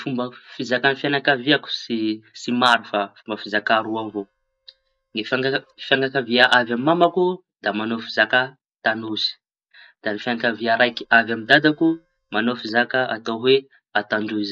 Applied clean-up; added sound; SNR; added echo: neural mask model DeepFilterNet 3.